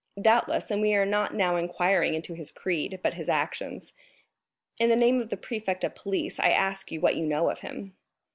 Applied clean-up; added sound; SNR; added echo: none; none; none; none.